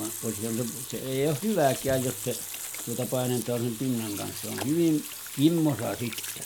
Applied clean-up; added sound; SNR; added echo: none; Sink (filling or washing) / Water tap, faucet; 9 dB; none.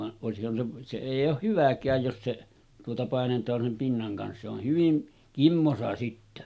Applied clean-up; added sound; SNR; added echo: none; none; none; none.